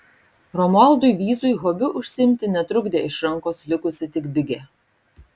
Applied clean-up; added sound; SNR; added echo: none; none; none; none.